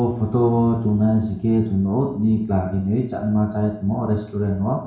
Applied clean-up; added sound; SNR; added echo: none; none; none; reverberation time 0.6 s.